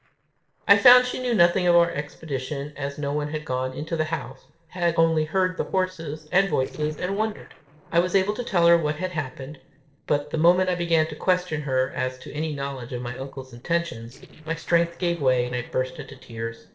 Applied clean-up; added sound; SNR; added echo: neural separator model SepFormer DNS4.